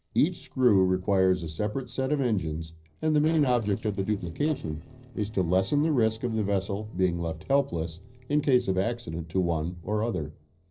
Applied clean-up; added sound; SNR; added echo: neural separator model SepFormer DNS4.